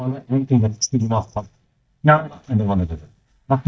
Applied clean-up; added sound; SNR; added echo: neural mask model DeepFilterNet 3.